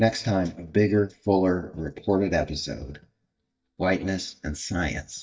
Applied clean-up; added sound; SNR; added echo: neural mask model DeepFilterNet 3.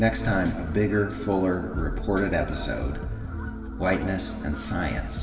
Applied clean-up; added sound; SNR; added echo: none; Fowl; 19 dB; reverberation time 2.5 s.